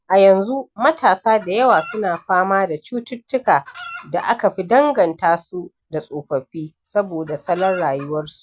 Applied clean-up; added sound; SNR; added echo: none; Chicken, rooster; 18 dB; none.